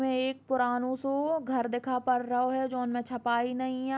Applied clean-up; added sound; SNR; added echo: none; none; none; none.